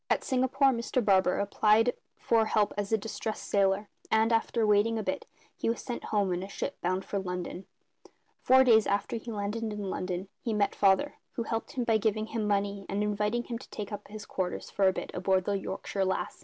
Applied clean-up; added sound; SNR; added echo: none; none; none; none.